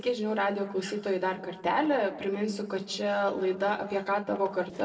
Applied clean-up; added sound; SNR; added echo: neural separator model SepFormer DNS4.